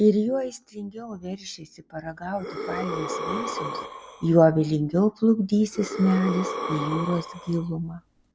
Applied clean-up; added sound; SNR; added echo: none; Breathing; 9 dB; none.